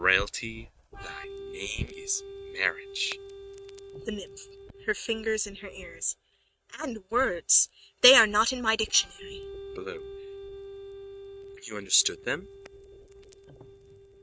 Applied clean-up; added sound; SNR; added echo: neural mask model RNNoise.